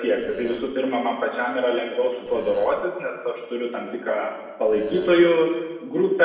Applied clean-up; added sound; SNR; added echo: none; Burping, eructation; 15 dB; reverberation time 1.2 s.